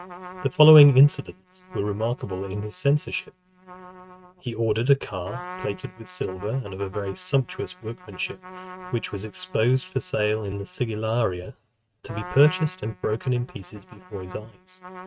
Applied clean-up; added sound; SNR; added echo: neural mask model RNNoise.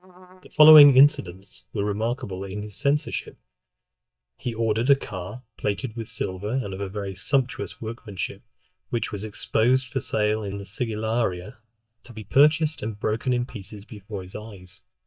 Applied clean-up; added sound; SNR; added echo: neural mask model DeepFilterNet 3.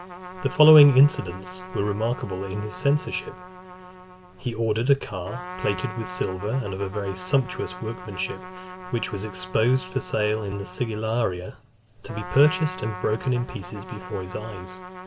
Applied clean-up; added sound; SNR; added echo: none; Trumpet; 14 dB; none.